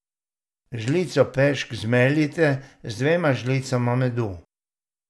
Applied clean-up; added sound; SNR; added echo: none; none; none; none.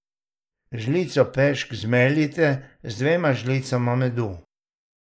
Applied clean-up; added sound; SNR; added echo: neural mask model Resemble Enhance denoiser.